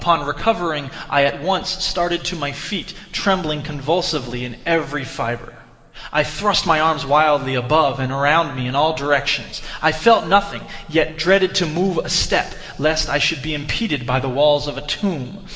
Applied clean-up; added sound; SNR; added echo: none; none; none; reverberation time 2.1 s.